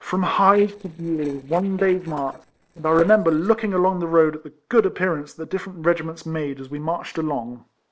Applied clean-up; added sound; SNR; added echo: neural separator model SepFormer DNS4.